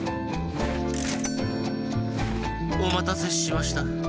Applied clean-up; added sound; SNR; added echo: none; Bell / Mechanisms; 15 dB; none.